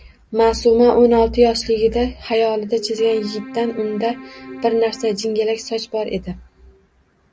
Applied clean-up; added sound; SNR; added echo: none; Keyboard (musical); 19 dB; none.